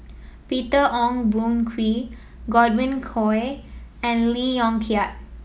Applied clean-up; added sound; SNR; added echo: none; none; none; none.